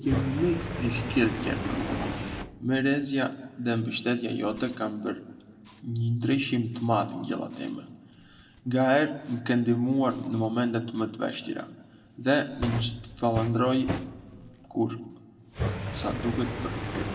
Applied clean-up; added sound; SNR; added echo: none; Fire; 9 dB; reverberation time 1.2 s.